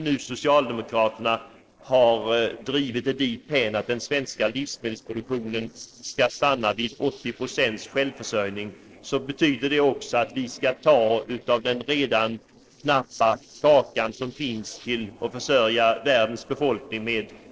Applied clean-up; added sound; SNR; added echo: neural separator model SepFormer DNS4.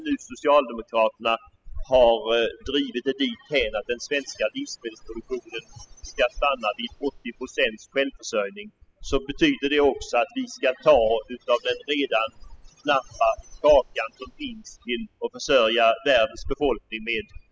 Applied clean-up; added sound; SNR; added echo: classical method spectral subtraction.